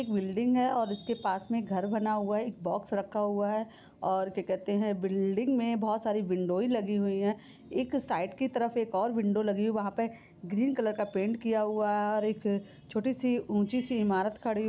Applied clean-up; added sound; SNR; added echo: none; none; none; none.